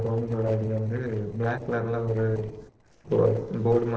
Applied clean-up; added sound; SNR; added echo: neural separator model SepFormer DNS4.